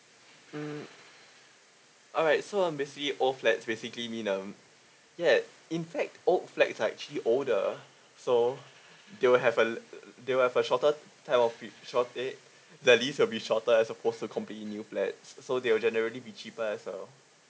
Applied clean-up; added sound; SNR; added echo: none; none; none; none.